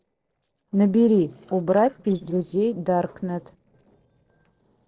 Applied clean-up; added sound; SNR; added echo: neural separator model SepFormer DNS4.